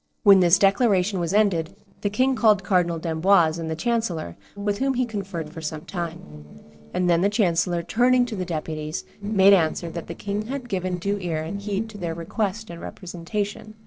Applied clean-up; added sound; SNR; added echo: neural separator model SepFormer DNS4.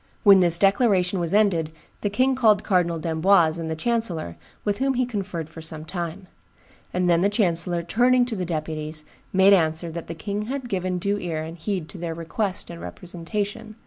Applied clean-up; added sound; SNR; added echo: none; none; none; none.